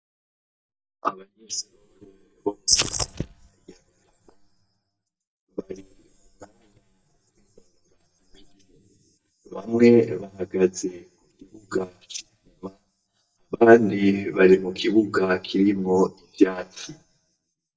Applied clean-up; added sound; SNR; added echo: neural mask model DeepFilterNet 3.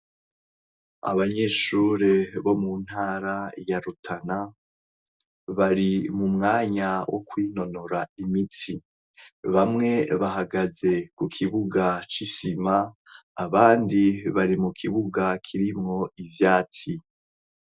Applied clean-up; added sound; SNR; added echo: none; none; none; none.